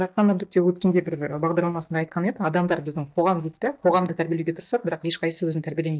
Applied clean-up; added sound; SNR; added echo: neural mask model DeepFilterNet 3.